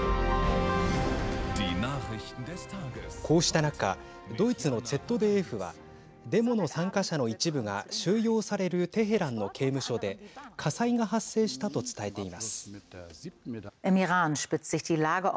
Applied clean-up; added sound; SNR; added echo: none; none; none; none.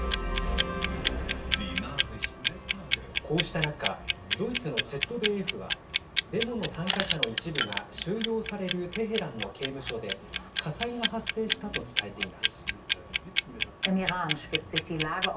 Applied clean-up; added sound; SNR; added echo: none; Clock; -3 dB; reverberation time 0.3 s.